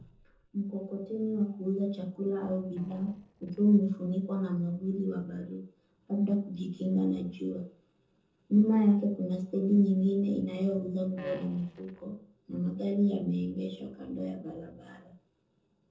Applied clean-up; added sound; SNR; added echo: neural separator model SepFormer DNS4.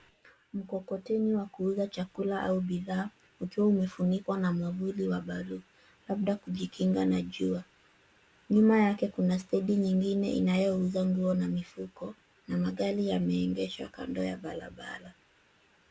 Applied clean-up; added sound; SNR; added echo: none; none; none; none.